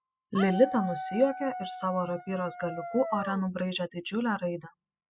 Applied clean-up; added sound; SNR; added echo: classical method spectral subtraction.